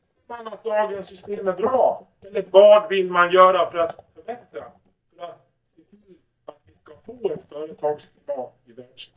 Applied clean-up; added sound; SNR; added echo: neural mask model DeepFilterNet 3.